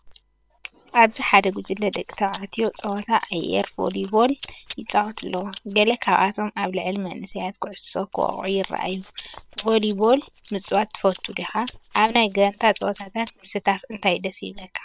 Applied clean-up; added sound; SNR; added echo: neural separator model SepFormer WHAM!.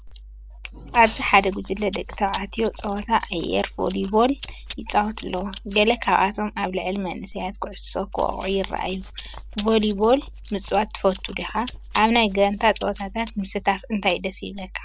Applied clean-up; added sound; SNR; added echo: none; Chewing, mastication; 15 dB; none.